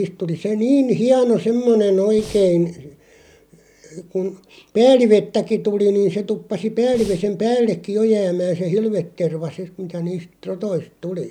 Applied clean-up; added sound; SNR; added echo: none; Breathing; 17 dB; none.